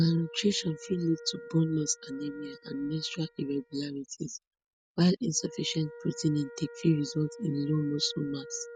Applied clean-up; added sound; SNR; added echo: neural mask model RNNoise.